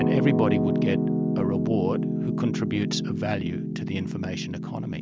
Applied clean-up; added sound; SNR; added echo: none; Piano; -3 dB; none.